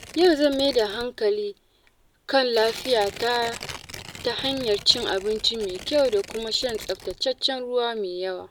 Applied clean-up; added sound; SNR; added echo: none; Tearing; 17 dB; none.